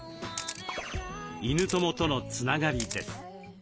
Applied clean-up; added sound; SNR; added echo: none; Camera; 13 dB; none.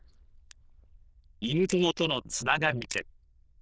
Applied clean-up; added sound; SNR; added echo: neural diffusion model UNIVERSE++.